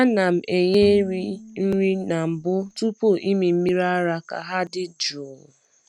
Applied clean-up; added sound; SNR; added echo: neural mask model RNNoise.